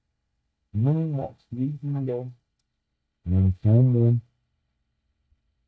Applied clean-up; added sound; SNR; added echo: neural mask model DeepFilterNet 3.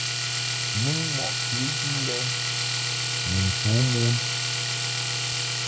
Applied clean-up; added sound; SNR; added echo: none; Domestic sounds, home sounds; -3 dB; none.